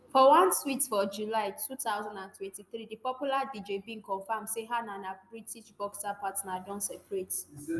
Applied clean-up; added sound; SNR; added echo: none; none; none; none.